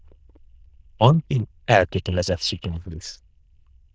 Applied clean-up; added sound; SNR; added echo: neural diffusion model UNIVERSE++.